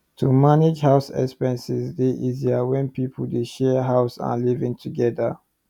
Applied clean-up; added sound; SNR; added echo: none; none; none; none.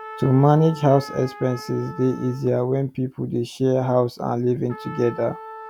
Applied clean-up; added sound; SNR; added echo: none; Trumpet; 18 dB; none.